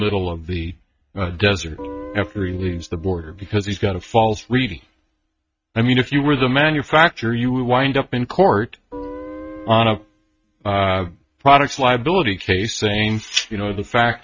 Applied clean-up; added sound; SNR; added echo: neural mask model RNNoise.